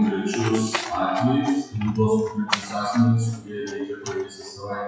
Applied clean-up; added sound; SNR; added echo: classical method WPE with log-MMSE.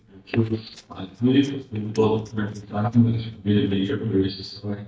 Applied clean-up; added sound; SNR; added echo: neural mask model DeepFilterNet 3.